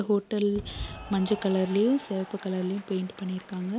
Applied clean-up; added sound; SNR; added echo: none; Applause / Cheering; 15 dB; none.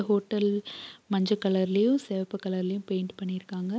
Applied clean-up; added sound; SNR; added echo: none; none; none; none.